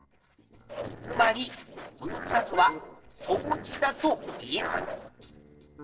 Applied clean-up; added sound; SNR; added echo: neural separator model SepFormer DNS4.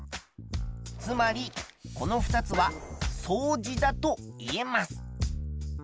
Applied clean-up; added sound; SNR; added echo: none; none; none; none.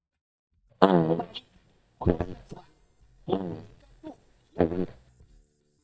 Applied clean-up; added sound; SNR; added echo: neural mask model DeepFilterNet 3.